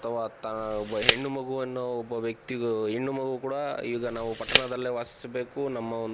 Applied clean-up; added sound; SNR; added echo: none; Tick; 2 dB; none.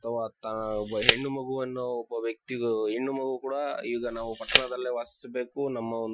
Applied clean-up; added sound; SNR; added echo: classical method Wiener filter.